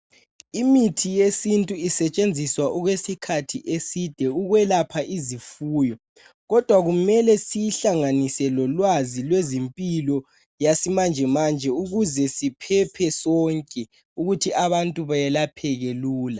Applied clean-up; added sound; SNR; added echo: none; none; none; none.